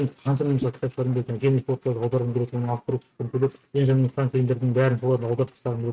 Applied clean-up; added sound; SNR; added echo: neural mask model RNNoise.